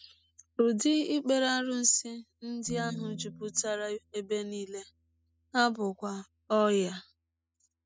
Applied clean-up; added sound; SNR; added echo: classical method spectral subtraction.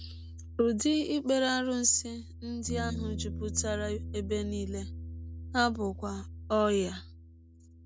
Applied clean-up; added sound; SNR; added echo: none; Bass guitar; 9 dB; none.